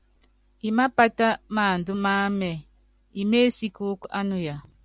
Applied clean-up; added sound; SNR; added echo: none; none; none; none.